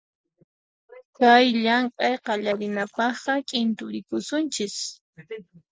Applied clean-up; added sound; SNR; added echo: neural separator model SepFormer DNS4.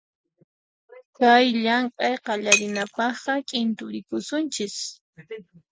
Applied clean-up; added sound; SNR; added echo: none; Shatter; 6 dB; none.